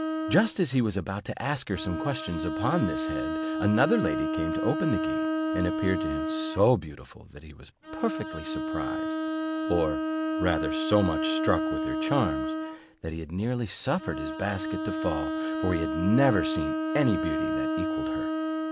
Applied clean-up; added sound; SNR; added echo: none; Bowed string instrument; 1 dB; none.